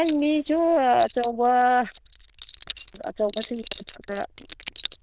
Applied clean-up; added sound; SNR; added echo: neural diffusion model UNIVERSE++.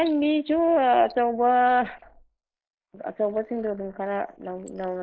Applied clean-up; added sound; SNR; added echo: neural mask model Resemble Enhance denoiser.